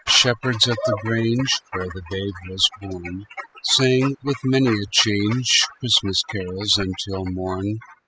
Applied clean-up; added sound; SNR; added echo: classical method spectral subtraction.